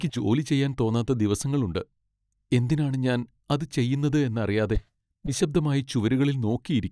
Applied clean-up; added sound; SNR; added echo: neural mask model DeepFilterNet 3.